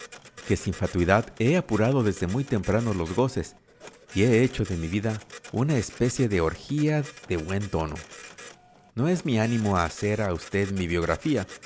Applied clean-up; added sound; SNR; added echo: none; Printer; 19 dB; none.